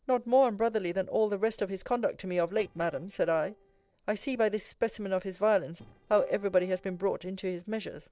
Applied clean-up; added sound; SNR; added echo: neural separator model SepFormer DNS4.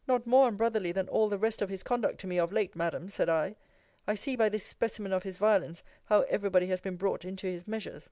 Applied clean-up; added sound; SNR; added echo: none; none; none; none.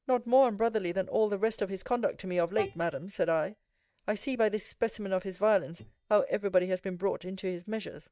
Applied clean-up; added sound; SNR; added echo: neural mask model DeepFilterNet 3.